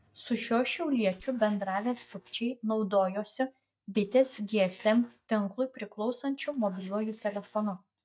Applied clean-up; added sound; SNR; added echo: neural mask model DeepFilterNet 3.